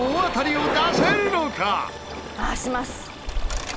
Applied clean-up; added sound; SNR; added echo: none; Stream + Thunder; 3 dB; none.